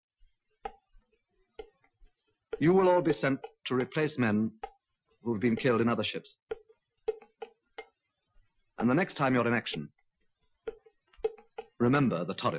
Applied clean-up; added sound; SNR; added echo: classical method Wiener filter.